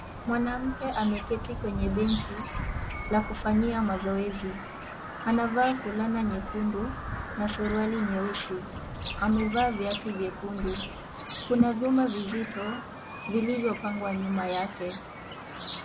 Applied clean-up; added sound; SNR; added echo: none; Bird vocalization, bird call, bird song; 5 dB; none.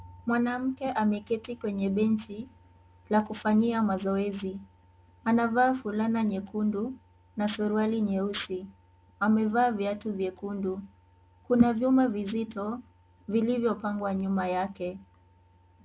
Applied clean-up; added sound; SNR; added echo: none; none; none; none.